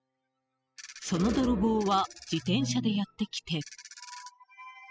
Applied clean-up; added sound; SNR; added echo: classical method spectral subtraction.